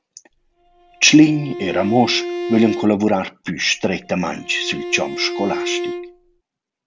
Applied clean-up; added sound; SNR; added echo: none; Bowed string instrument; 9 dB; none.